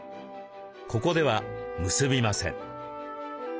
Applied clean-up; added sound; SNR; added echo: none; none; none; none.